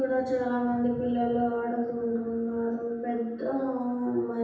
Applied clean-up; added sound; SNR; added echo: none; none; none; reverberation time 0.9 s.